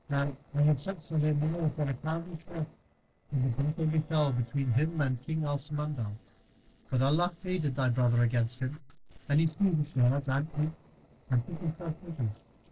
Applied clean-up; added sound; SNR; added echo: neural separator model SepFormer DNS4.